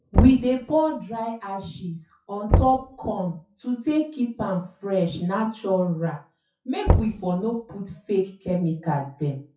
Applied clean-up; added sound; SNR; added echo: classical method WPE with log-MMSE.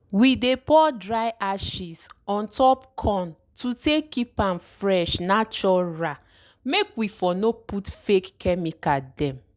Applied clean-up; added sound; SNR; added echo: none; none; none; none.